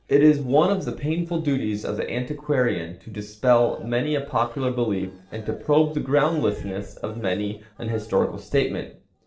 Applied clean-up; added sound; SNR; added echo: neural separator model SepFormer DNS4.